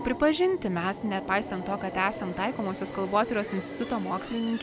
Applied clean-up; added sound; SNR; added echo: none; Subway, metro, underground; 9 dB; none.